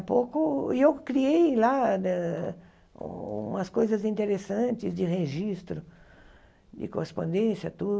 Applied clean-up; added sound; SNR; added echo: none; none; none; none.